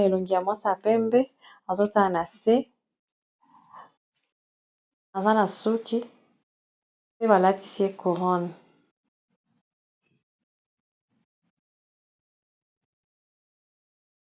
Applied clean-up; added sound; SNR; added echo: none; none; none; none.